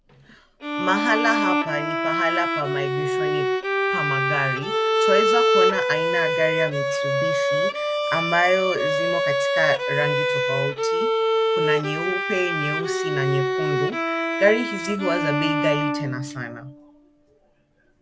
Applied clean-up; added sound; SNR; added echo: none; Bowed string instrument; -3 dB; none.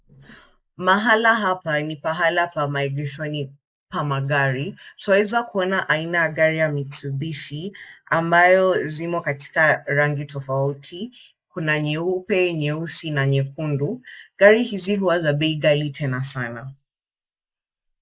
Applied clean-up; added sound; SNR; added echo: neural mask model Resemble Enhance denoiser.